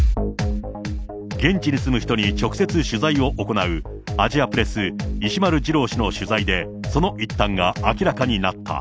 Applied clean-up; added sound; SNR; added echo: none; none; none; none.